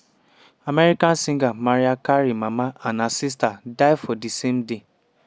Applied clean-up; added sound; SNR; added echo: none; none; none; none.